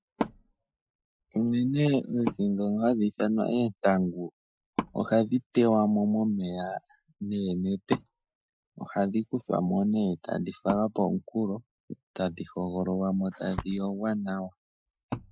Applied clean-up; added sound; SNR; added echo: classical method Wiener filter.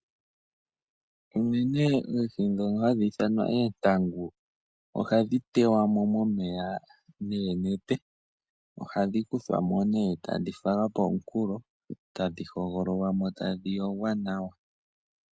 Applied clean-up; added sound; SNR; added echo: none; none; none; none.